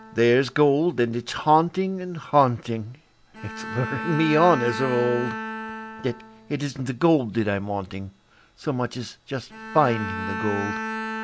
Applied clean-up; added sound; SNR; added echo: none; Bowed string instrument; 10 dB; none.